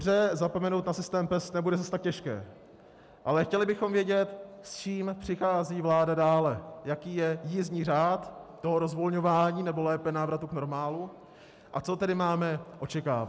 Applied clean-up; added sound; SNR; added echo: none; none; none; none.